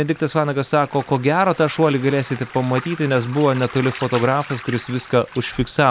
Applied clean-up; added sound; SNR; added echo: none; Waves, surf; 17 dB; none.